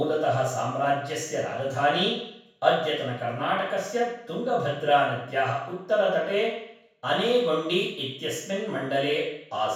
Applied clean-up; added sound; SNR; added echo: none; none; none; reverberation time 0.7 s.